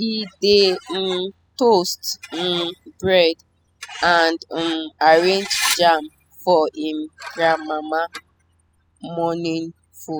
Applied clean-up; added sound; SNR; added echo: classical method spectral subtraction.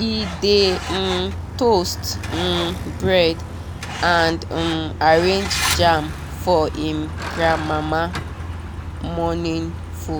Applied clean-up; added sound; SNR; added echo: none; Truck; 6 dB; none.